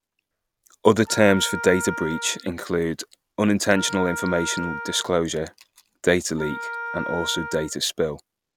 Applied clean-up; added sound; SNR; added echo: none; Wind instrument, woodwind instrument; 10 dB; none.